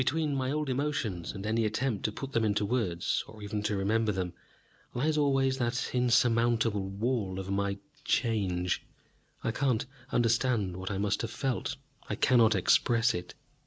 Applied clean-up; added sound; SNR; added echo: none; none; none; none.